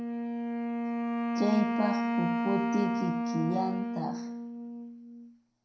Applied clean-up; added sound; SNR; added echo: none; Wind instrument, woodwind instrument; -3 dB; reverberation time 0.5 s.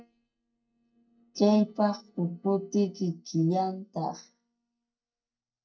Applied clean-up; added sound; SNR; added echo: neural mask model DeepFilterNet 3.